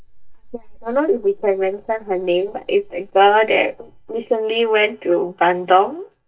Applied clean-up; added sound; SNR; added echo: neural mask model DeepFilterNet 3.